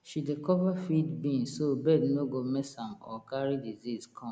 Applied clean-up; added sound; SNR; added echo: none; none; none; none.